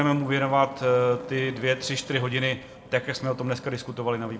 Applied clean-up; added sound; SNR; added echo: none; Motorcycle; 18 dB; reverberation time 0.5 s.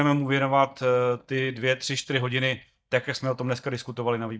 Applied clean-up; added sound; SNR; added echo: neural mask model DeepFilterNet 3.